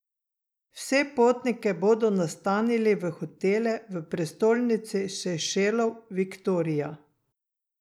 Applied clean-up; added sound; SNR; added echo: none; none; none; none.